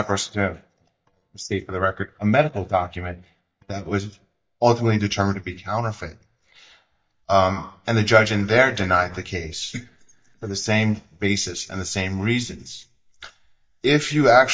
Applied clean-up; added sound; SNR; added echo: neural mask model DeepFilterNet 3.